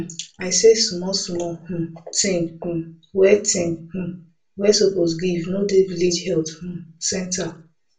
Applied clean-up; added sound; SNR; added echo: none; none; none; reverberation time 0.3 s.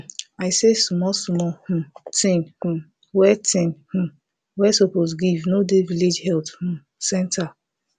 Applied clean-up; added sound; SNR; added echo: none; none; none; none.